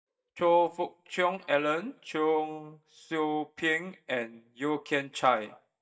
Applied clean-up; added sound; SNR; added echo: neural mask model DeepFilterNet 3.